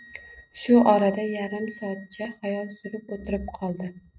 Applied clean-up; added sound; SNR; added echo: neural mask model RNNoise.